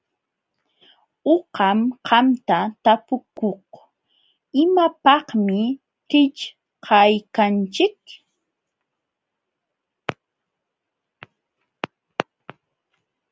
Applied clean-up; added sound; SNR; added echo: none; none; none; none.